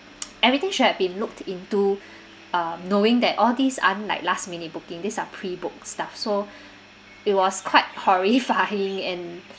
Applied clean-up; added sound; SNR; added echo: none; none; none; none.